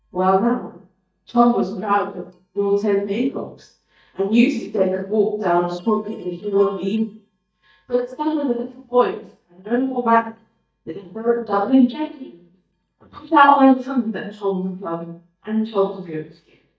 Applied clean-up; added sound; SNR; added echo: neural mask model DeepFilterNet 3.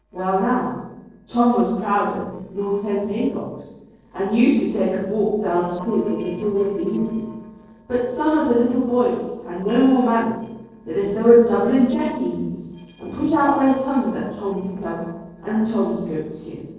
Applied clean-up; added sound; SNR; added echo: neural separator model SepFormer DNS4.